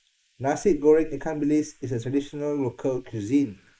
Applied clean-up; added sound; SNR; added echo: neural mask model Resemble Enhance denoiser.